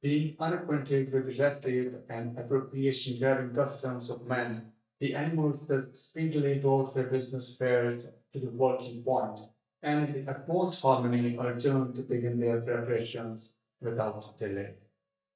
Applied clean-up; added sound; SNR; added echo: neural mask model DeepFilterNet 3.